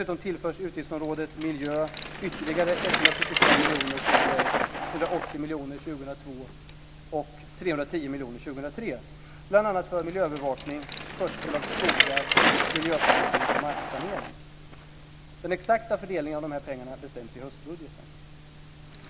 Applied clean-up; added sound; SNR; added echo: none; Bicycle; -1 dB; none.